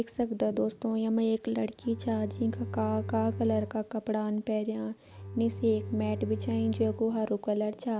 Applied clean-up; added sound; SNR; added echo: none; Bowed string instrument; 9 dB; none.